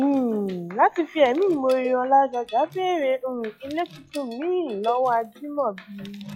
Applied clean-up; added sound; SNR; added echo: classical method log-MMSE.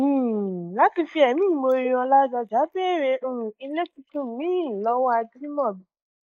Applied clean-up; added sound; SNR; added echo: neural mask model Resemble Enhance denoiser.